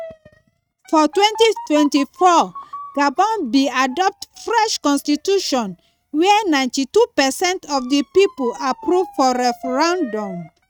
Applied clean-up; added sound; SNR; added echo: neural mask model RNNoise.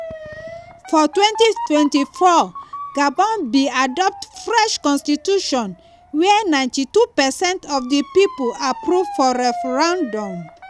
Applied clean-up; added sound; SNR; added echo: none; Motor vehicle (road) / Siren; 14 dB; none.